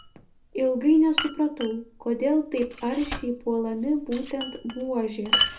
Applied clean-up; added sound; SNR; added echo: none; Glass; 7 dB; reverberation time 0.3 s.